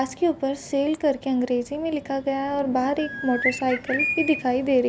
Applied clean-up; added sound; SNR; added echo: none; Bird; 4 dB; none.